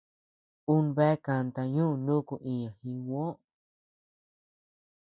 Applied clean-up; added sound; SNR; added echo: none; none; none; none.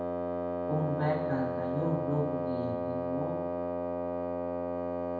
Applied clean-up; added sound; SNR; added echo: none; Wind instrument, woodwind instrument; -3 dB; reverberation time 0.9 s.